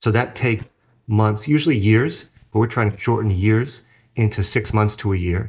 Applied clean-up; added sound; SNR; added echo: neural mask model DeepFilterNet 3.